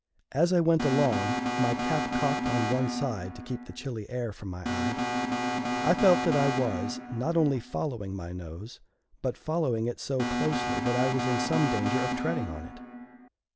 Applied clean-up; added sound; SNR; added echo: none; Alarm; 1 dB; none.